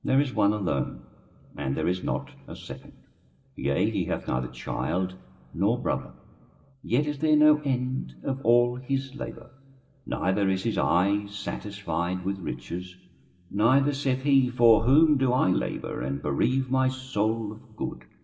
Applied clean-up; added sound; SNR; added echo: none; Purr; 8 dB; reverberation time 2.6 s.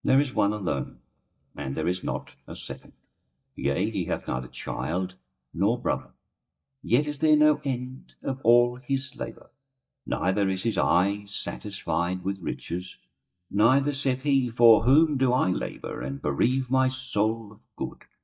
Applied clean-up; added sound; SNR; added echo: neural mask model DeepFilterNet 3.